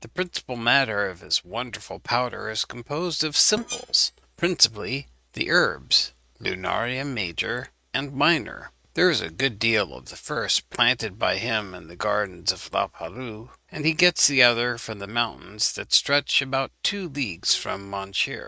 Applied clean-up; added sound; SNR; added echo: neural mask model RNNoise.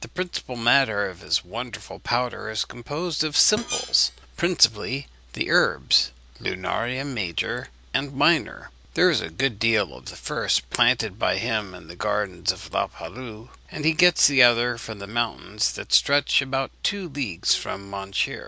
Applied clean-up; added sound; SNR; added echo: none; Screech; 11 dB; none.